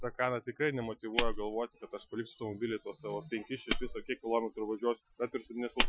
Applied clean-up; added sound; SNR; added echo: classical method Wiener filter.